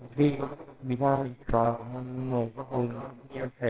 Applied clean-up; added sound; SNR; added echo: neural separator model SepFormer WHAMR!.